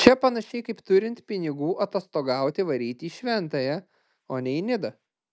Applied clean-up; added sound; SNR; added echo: none; none; none; none.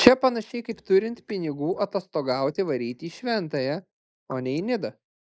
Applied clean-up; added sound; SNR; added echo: neural mask model Resemble Enhance denoiser.